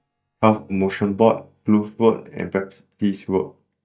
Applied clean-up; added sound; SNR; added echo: neural mask model DeepFilterNet 3.